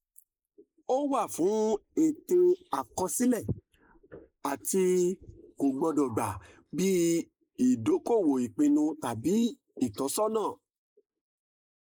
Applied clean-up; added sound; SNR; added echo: neural mask model Resemble Enhance denoiser.